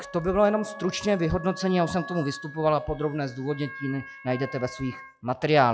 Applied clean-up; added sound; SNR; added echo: classical method log-MMSE.